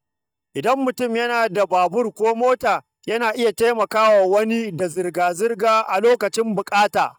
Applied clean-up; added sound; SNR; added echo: neural mask model DeepFilterNet 3.